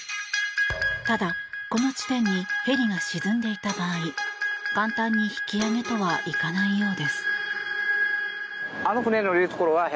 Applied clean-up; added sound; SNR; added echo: none; Thump, thud; 15 dB; none.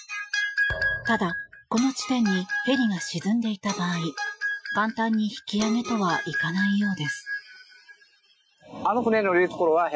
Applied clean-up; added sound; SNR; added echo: classical method Wiener filter.